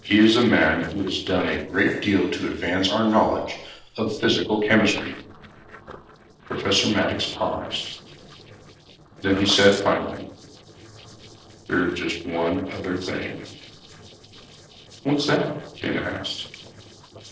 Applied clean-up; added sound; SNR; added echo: neural separator model SepFormer DNS4.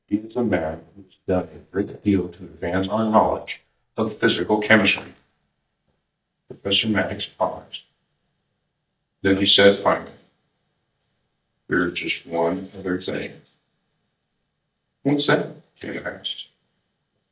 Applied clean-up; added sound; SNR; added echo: neural mask model DeepFilterNet 3.